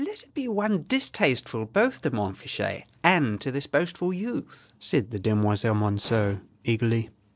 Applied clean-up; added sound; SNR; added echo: neural separator model SepFormer DNS4.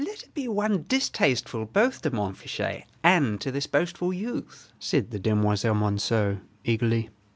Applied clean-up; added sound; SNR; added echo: none; none; none; none.